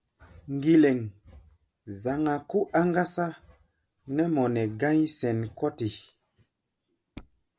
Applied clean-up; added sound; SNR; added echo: none; none; none; none.